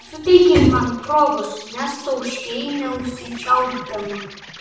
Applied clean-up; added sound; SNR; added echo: none; Insect; 20 dB; reverberation time 0.7 s.